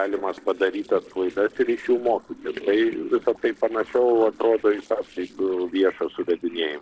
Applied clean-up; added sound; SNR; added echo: neural separator model SepFormer DNS4.